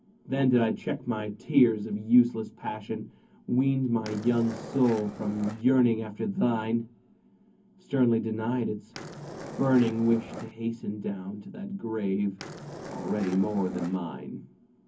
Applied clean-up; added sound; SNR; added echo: none; Skateboard; 12 dB; reverberation time 0.3 s.